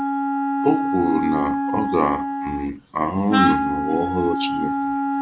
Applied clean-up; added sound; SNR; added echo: none; Wind instrument, woodwind instrument; -1 dB; none.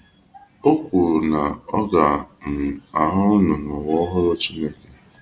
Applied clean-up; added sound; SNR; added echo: none; none; none; none.